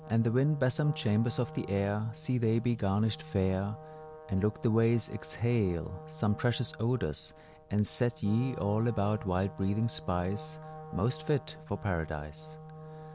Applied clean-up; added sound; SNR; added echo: none; Wind instrument, woodwind instrument + Brass instrument; 16 dB; none.